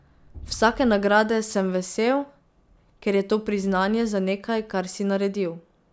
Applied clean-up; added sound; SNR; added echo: none; none; none; none.